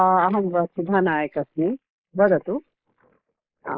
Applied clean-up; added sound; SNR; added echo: neural mask model Resemble Enhance denoiser.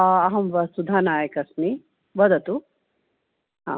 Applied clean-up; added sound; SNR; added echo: none; none; none; none.